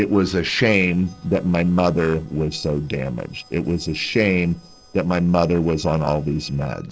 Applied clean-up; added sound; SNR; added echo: neural separator model SepFormer DNS4.